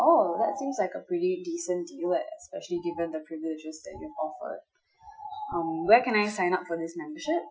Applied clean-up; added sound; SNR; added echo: classical method Wiener filter.